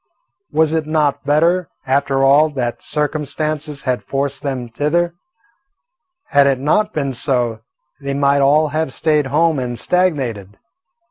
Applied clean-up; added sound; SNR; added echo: none; none; none; none.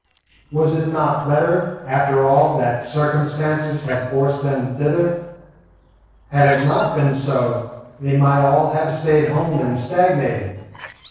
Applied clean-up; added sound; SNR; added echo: neural separator model SepFormer DNS4.